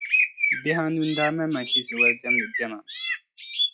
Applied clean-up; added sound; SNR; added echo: classical method log-MMSE.